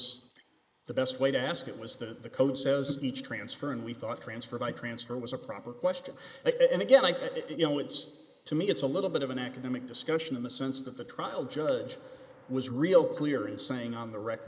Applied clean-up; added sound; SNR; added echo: neural mask model Resemble Enhance denoiser.